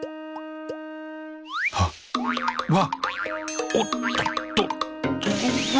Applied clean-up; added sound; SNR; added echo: none; Wind instrument, woodwind instrument; 11 dB; none.